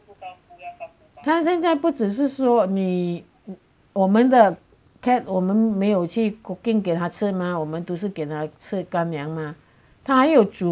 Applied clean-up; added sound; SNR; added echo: none; none; none; none.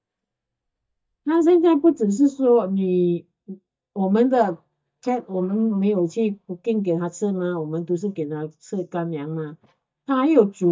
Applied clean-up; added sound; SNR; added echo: neural mask model DeepFilterNet 3.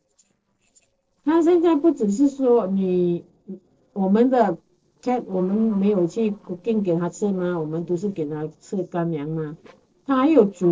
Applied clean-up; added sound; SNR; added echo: neural separator model SepFormer DNS4.